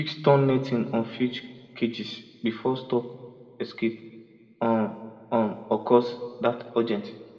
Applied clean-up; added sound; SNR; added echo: none; none; none; reverberation time 1.4 s.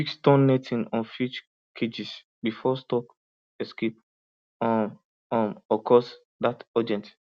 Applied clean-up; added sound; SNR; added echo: none; none; none; none.